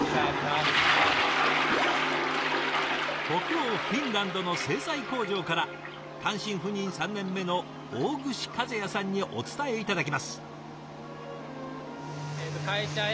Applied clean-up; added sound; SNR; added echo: none; Toilet flush; 0 dB; none.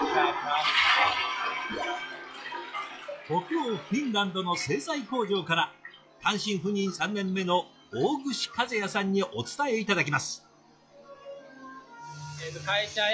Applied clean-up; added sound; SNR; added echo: classical method log-MMSE.